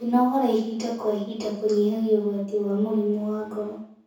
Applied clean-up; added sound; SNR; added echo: none; none; none; reverberation time 0.6 s.